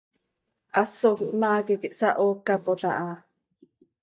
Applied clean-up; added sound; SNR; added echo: neural mask model DeepFilterNet 3.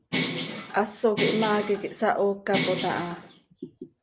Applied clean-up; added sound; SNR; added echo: none; Bell; 3 dB; none.